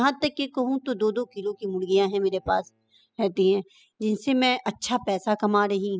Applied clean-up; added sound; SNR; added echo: classical method spectral subtraction.